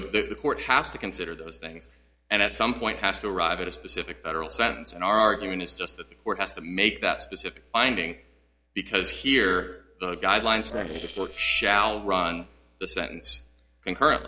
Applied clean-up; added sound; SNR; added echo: neural separator model SepFormer DNS4.